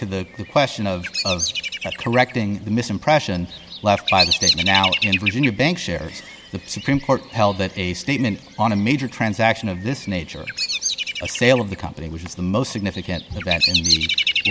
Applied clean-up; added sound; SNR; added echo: none; Bird vocalization, bird call, bird song; 4 dB; none.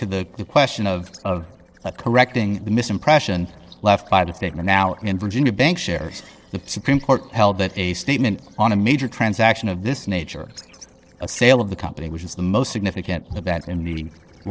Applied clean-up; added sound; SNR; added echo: neural separator model SepFormer DNS4.